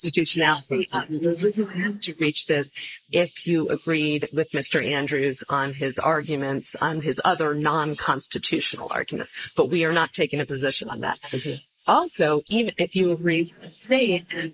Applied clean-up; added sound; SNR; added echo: neural mask model Resemble Enhance denoiser.